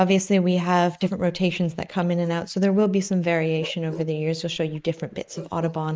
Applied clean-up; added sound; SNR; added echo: neural mask model Resemble Enhance denoiser.